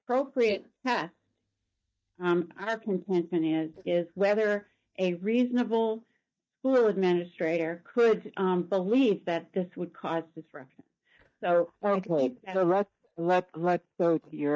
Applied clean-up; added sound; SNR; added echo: neural mask model DeepFilterNet 3.